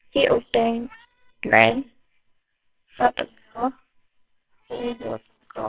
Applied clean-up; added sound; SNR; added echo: neural separator model SepFormer WHAMR!.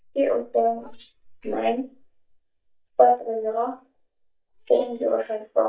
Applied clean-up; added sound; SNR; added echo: neural mask model DeepFilterNet 3.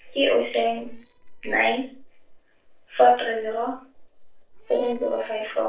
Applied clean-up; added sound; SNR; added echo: neural separator model SepFormer DNS4.